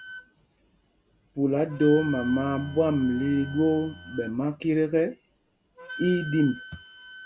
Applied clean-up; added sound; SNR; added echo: none; Bowed string instrument + Wind instrument, woodwind instrument; 15 dB; none.